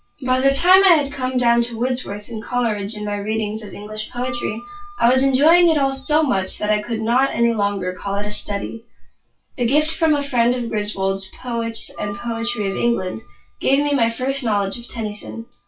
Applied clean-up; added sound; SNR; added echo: classical method WPE with log-MMSE.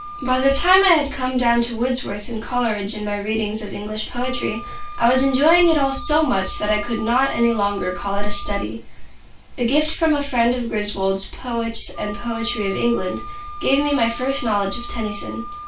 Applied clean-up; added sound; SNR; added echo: none; Wind instrument, woodwind instrument; 16 dB; reverberation time 0.2 s.